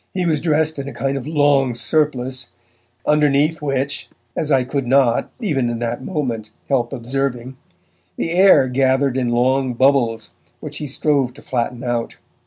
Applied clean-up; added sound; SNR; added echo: none; none; none; none.